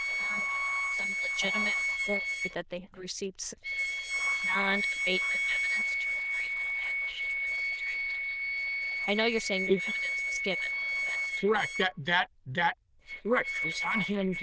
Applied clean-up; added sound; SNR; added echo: neural diffusion model UNIVERSE++.